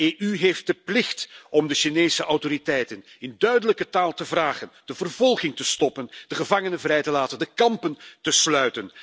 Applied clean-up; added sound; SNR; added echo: none; none; none; none.